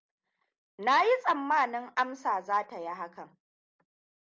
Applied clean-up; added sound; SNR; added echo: none; none; none; none.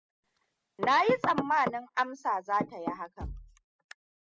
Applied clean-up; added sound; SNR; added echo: classical method spectral subtraction.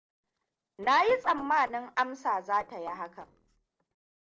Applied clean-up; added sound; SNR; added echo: neural separator model SepFormer DNS4.